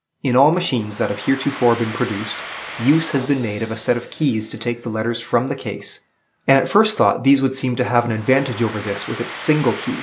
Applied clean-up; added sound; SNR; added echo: none; Domestic sounds, home sounds; 16 dB; none.